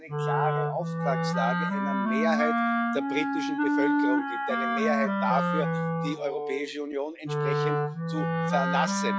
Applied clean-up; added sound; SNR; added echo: classical method log-MMSE.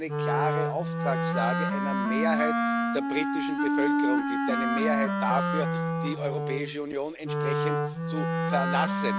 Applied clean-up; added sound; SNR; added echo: none; Wind instrument, woodwind instrument; -5 dB; none.